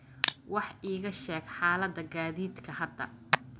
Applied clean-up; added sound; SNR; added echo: none; Hands; 3 dB; none.